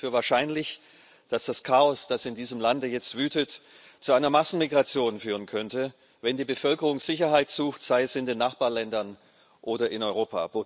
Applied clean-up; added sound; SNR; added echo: none; none; none; none.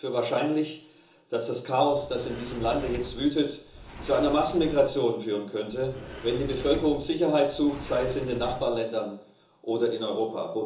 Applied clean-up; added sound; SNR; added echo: none; Sliding door; 13 dB; reverberation time 0.6 s.